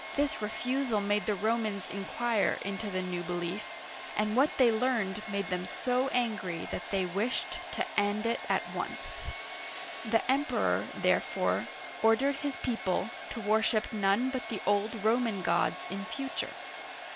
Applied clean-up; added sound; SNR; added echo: none; Domestic sounds, home sounds; 10 dB; none.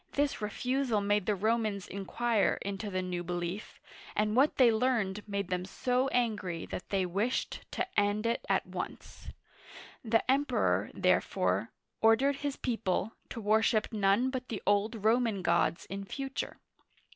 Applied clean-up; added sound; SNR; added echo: none; none; none; none.